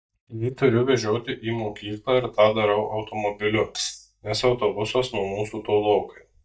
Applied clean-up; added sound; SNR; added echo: neural mask model DeepFilterNet 3.